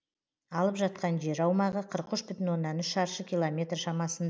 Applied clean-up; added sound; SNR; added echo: none; none; none; none.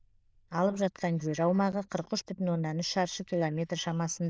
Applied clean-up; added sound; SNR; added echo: neural diffusion model UNIVERSE++.